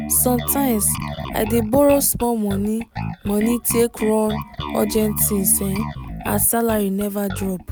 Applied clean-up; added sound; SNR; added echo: none; Bass guitar; 9 dB; none.